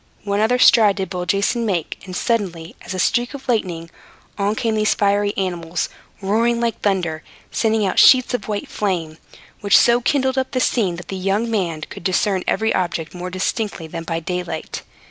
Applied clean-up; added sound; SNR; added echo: none; none; none; none.